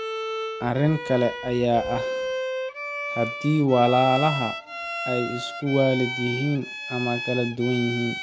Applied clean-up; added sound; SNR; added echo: none; Bowed string instrument; 7 dB; none.